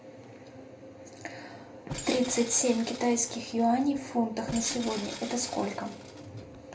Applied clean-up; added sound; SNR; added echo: none; Tools; 11 dB; reverberation time 0.3 s.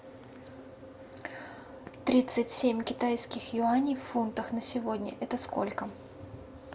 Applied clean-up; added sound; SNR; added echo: none; none; none; none.